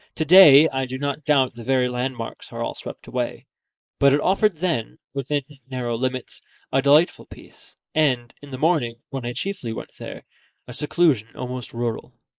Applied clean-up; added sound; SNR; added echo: neural mask model Resemble Enhance denoiser.